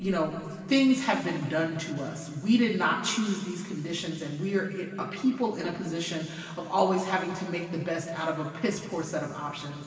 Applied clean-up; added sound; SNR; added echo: none; none; none; reverberation time 2.3 s.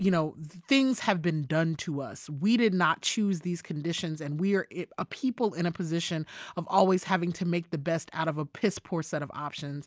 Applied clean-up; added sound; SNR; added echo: none; none; none; none.